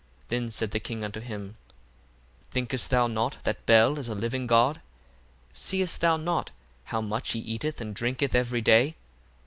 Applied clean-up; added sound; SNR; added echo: none; none; none; none.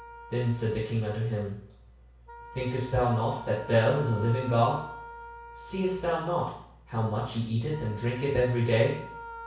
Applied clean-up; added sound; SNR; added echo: none; Wind instrument, woodwind instrument; 17 dB; reverberation time 0.6 s.